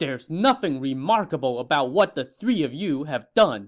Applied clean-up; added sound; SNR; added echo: none; none; none; none.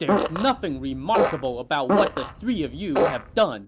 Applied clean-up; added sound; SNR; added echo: none; Fart; 0 dB; none.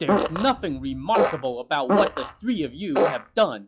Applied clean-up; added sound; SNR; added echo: classical method log-MMSE.